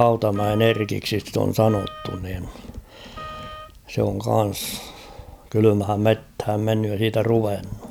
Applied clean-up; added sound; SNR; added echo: none; Wind instrument, woodwind instrument; 18 dB; none.